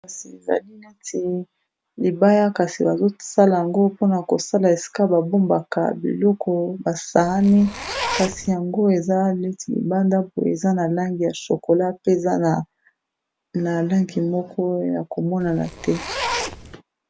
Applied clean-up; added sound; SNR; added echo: none; Zipper (clothing); 8 dB; none.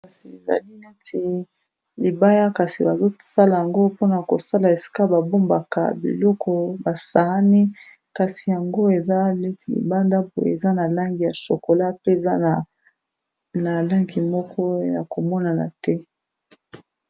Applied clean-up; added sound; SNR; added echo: none; none; none; none.